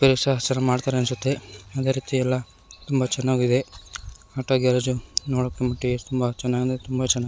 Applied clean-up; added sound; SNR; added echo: none; none; none; none.